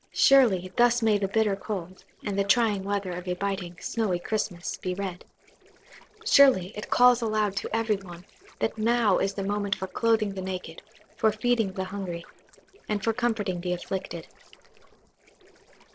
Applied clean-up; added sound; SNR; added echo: neural separator model SepFormer DNS4.